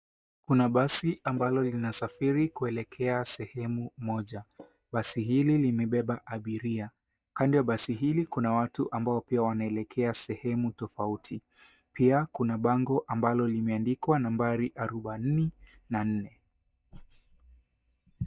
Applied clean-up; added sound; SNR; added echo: neural mask model DeepFilterNet 3.